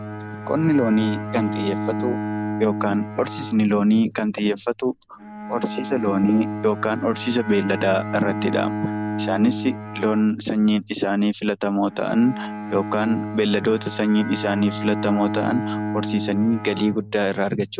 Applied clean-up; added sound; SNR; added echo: none; Bowed string instrument; 8 dB; none.